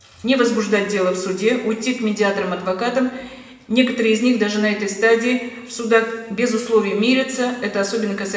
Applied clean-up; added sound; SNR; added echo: none; none; none; reverberation time 1.2 s.